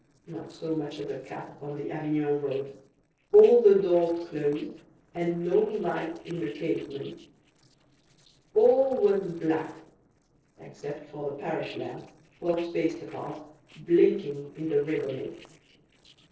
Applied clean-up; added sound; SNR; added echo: neural separator model SepFormer DNS4.